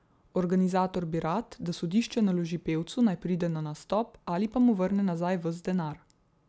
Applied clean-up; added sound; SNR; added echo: none; none; none; none.